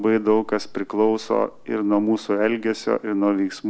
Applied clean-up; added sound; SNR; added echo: none; none; none; none.